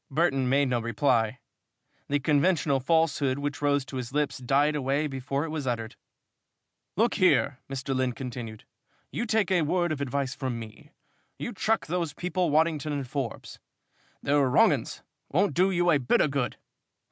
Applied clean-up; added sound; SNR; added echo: none; none; none; none.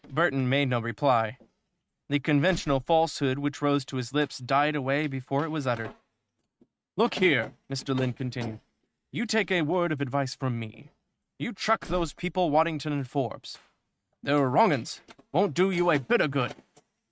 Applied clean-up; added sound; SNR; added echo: neural mask model RNNoise.